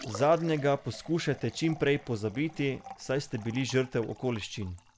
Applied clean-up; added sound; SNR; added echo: none; Liquid; 18 dB; none.